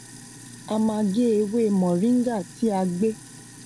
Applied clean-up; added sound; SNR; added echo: none; Sink (filling or washing); 18 dB; none.